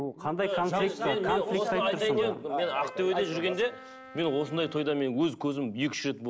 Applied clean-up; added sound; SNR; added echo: none; Wind instrument, woodwind instrument; 19 dB; none.